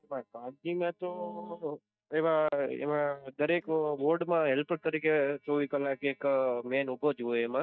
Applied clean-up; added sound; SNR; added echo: neural mask model DeepFilterNet 3.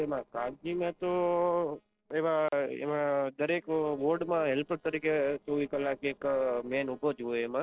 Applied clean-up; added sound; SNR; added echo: neural separator model SepFormer DNS4.